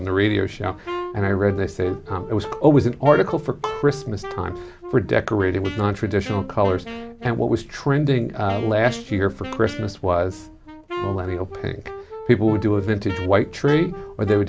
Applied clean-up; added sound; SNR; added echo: none; Wind instrument, woodwind instrument; 13 dB; none.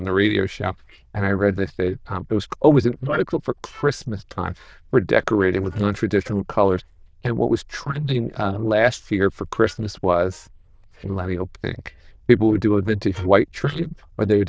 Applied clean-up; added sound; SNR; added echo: neural diffusion model UNIVERSE++.